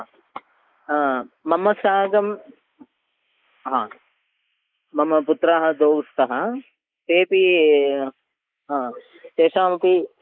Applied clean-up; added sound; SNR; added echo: neural mask model Resemble Enhance denoiser.